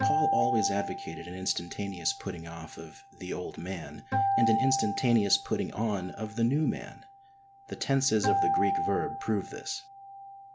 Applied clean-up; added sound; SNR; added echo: none; Acoustic guitar; 2 dB; none.